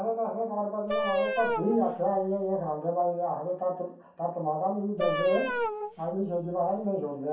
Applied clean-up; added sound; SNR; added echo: none; Wind instrument, woodwind instrument; 2 dB; reverberation time 0.6 s.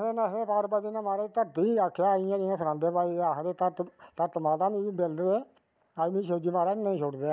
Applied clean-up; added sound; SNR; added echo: none; none; none; none.